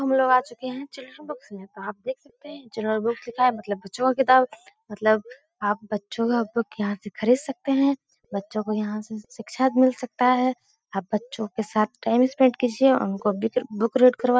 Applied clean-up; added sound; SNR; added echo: neural mask model DeepFilterNet 3.